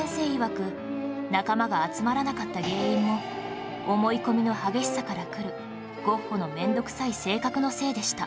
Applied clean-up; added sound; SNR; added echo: none; Brass instrument; 11 dB; none.